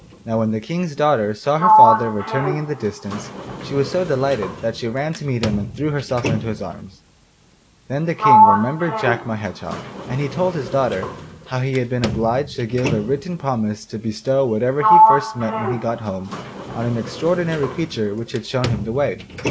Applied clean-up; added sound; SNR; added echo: none; Sliding door; 0 dB; none.